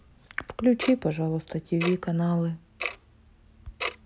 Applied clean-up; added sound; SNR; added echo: none; Tick-tock; 10 dB; none.